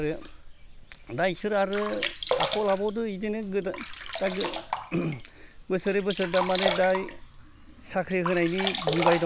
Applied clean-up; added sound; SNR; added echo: none; Sink (filling or washing); 4 dB; none.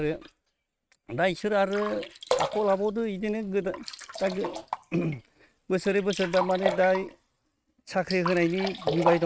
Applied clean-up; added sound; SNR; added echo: neural mask model RNNoise.